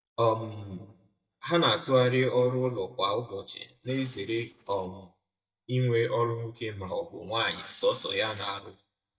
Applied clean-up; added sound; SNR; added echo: neural mask model DeepFilterNet 3.